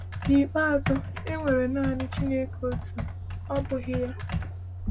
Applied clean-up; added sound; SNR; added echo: none; Computer keyboard; 4 dB; none.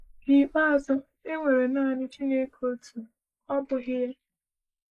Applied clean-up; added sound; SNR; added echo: neural mask model Resemble Enhance denoiser.